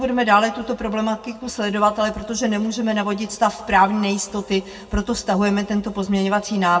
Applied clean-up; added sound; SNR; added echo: none; none; none; reverberation time 1.5 s.